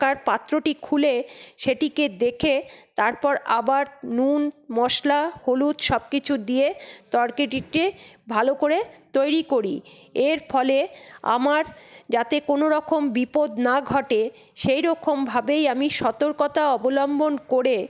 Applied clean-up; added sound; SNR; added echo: none; none; none; none.